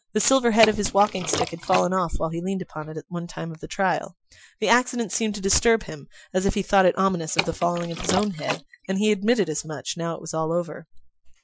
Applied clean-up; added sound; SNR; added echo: classical method Wiener filter.